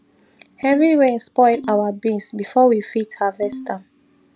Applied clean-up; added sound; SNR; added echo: none; Ringtone; 17 dB; none.